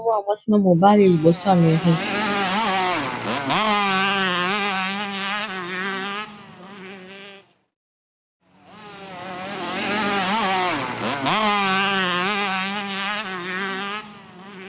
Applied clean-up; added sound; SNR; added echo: none; Motorcycle; 0 dB; none.